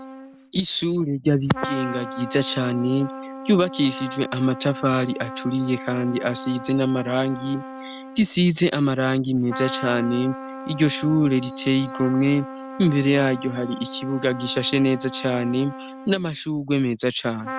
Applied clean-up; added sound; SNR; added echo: none; Trumpet; 13 dB; none.